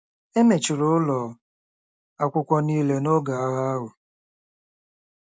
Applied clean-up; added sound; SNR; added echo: none; none; none; none.